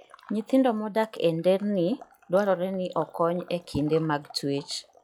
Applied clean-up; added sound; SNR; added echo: classical method log-MMSE.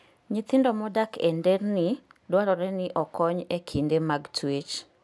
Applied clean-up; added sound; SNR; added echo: none; none; none; none.